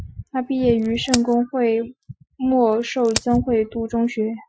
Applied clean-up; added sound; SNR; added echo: classical method Wiener filter.